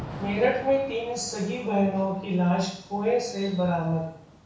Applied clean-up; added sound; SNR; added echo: none; Thunder / Rain; 16 dB; reverberation time 0.7 s.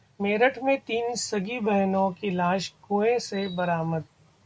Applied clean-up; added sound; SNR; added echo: none; none; none; none.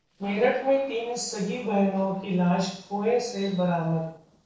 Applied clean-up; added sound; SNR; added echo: neural separator model SepFormer DNS4.